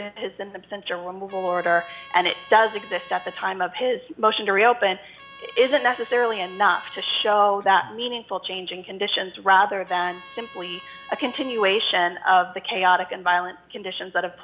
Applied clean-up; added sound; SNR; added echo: none; Trumpet; 20 dB; none.